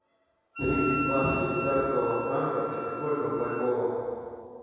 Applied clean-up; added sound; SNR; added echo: none; Wind instrument, woodwind instrument; 7 dB; reverberation time 2.2 s.